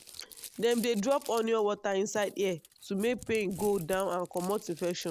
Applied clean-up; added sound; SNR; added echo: none; Crumpling, crinkling; 18 dB; none.